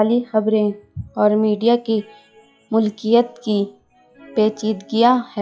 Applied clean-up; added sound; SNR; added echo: classical method log-MMSE.